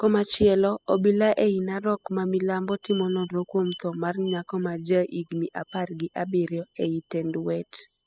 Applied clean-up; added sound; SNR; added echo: classical method spectral subtraction.